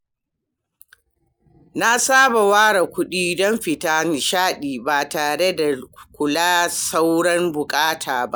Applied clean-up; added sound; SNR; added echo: none; none; none; none.